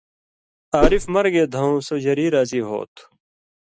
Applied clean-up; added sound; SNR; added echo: none; Whoosh, swoosh, swish; -3 dB; none.